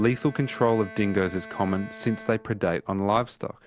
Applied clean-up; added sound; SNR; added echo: none; Bowed string instrument; 18 dB; none.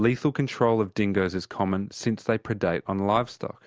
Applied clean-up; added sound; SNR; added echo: none; none; none; none.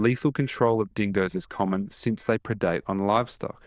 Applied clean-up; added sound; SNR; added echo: neural diffusion model UNIVERSE++.